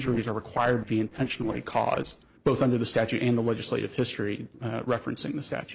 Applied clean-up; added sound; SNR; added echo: neural separator model SepFormer DNS4.